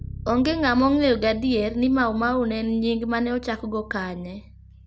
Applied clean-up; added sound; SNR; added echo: none; Bass guitar; 16 dB; none.